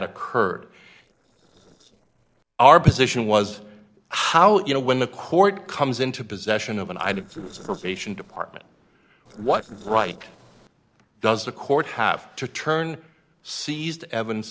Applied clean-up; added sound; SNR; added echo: neural separator model SepFormer DNS4.